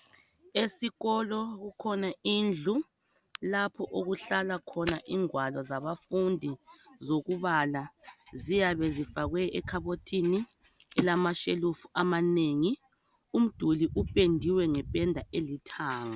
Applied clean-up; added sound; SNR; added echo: none; none; none; none.